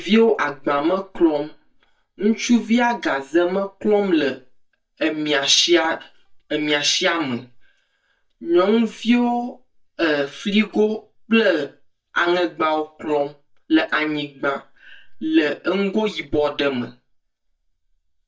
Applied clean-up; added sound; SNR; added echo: neural mask model DeepFilterNet 3.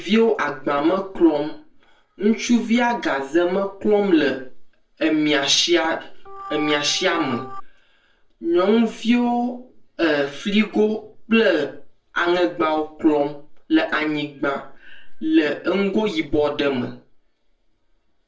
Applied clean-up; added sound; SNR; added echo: neural separator model SepFormer DNS4.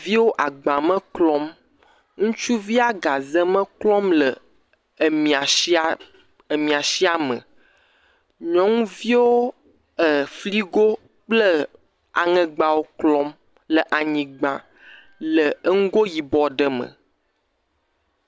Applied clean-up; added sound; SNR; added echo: none; none; none; none.